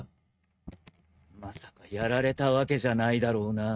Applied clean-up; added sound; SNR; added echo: neural mask model RNNoise.